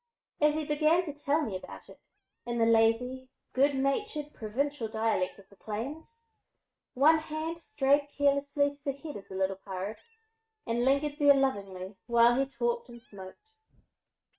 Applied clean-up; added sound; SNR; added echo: neural mask model RNNoise.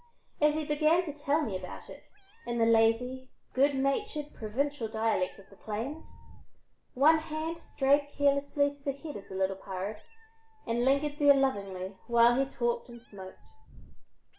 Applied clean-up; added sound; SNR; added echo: none; Meow; 16 dB; none.